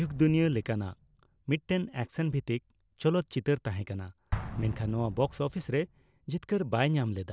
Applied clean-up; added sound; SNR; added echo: none; Explosion; 14 dB; none.